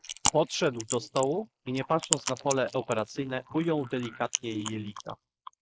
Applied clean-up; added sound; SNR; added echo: neural mask model Resemble Enhance denoiser.